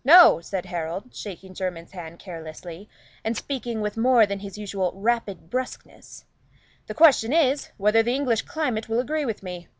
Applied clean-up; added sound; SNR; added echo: none; none; none; none.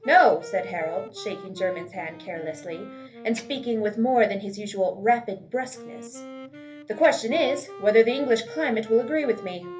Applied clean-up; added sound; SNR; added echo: none; Wind instrument, woodwind instrument; 16 dB; reverberation time 0.3 s.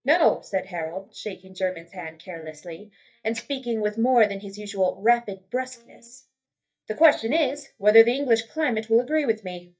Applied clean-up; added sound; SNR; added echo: neural mask model DeepFilterNet 3.